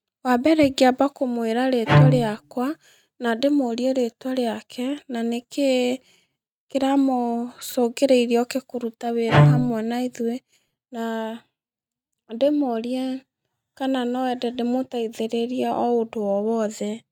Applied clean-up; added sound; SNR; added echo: neural mask model RNNoise.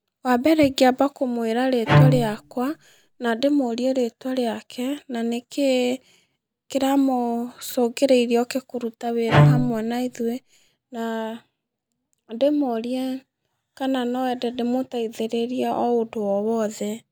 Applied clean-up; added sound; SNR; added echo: none; Bowed string instrument; -3 dB; none.